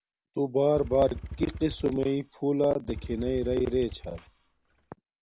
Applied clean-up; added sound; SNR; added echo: none; Motorcycle / Engine; 12 dB; none.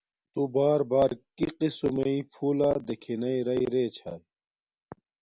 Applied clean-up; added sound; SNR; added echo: none; none; none; none.